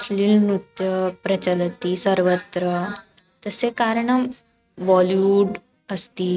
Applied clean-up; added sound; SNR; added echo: neural mask model RNNoise.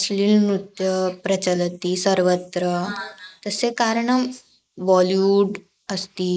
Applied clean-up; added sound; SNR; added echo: neural mask model Resemble Enhance denoiser.